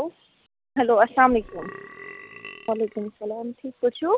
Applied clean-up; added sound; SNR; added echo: none; Burping, eructation; 18 dB; none.